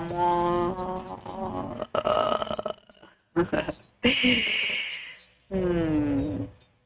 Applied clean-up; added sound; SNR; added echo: neural mask model RNNoise.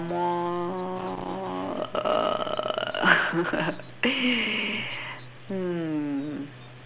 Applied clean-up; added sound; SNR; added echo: none; none; none; none.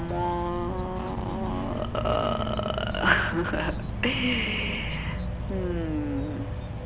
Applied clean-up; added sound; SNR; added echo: none; Insect / Frog; 3 dB; none.